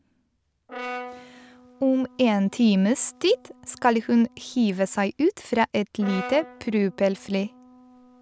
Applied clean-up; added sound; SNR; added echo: none; Brass instrument; 18 dB; none.